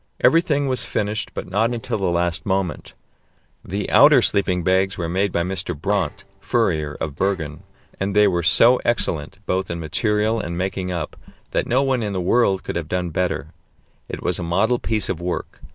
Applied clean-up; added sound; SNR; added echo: neural separator model SepFormer DNS4.